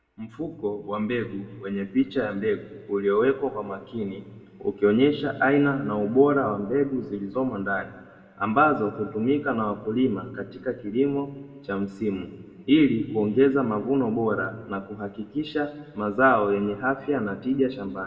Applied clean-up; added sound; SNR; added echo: none; none; none; reverberation time 1.4 s.